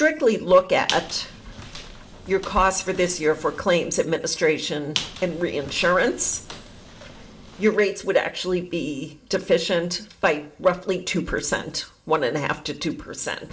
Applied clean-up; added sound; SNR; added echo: none; Squeak; 13 dB; reverberation time 0.4 s.